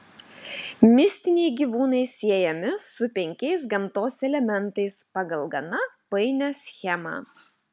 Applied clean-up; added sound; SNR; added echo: none; none; none; none.